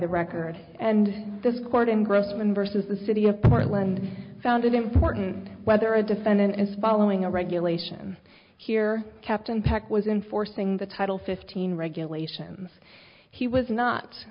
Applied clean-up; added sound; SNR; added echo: none; none; none; none.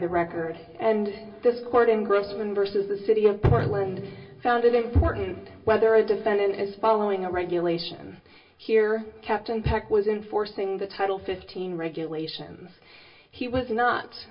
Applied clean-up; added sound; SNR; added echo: none; none; none; reverberation time 0.2 s.